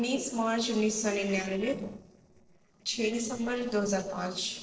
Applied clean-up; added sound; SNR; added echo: neural separator model SepFormer DNS4.